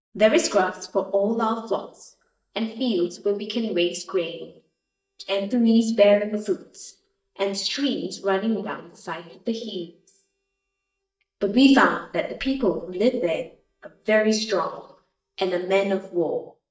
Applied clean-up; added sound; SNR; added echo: neural mask model DeepFilterNet 3.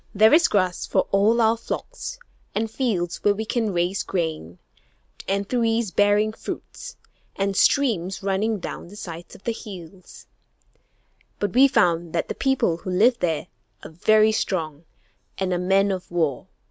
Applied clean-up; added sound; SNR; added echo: none; none; none; none.